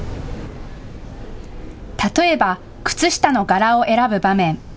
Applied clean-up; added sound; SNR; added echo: none; none; none; none.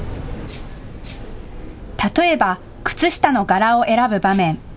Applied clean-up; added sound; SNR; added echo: none; Rattle (instrument); 15 dB; none.